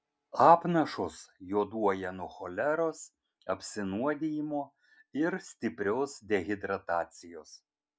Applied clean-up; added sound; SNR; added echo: none; none; none; none.